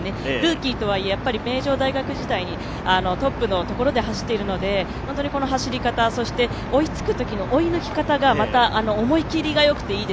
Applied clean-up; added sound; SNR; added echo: none; none; none; none.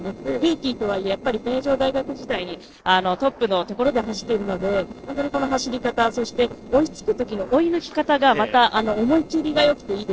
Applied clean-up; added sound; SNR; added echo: neural separator model SepFormer DNS4.